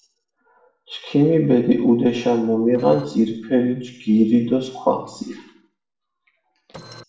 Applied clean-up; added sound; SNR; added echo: neural separator model SepFormer DNS4.